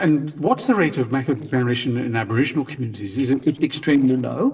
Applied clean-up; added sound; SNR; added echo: neural separator model SepFormer DNS4.